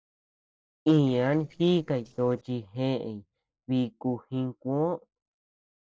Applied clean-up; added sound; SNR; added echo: neural separator model SepFormer DNS4.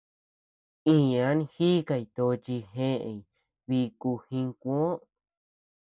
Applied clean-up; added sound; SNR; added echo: none; none; none; none.